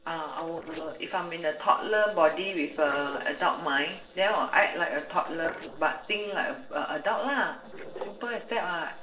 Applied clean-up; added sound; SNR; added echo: neural separator model SepFormer DNS4.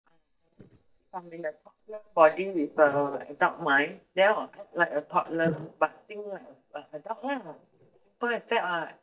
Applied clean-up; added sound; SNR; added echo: neural mask model DeepFilterNet 3.